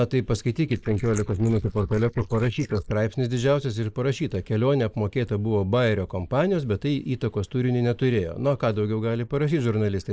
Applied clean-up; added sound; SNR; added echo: neural mask model Resemble Enhance denoiser.